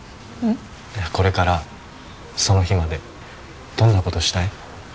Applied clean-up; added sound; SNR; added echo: none; none; none; none.